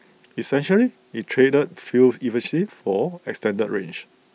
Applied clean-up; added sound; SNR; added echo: none; none; none; none.